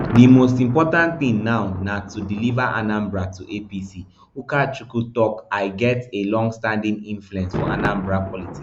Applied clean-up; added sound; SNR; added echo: none; Thunder; 12 dB; none.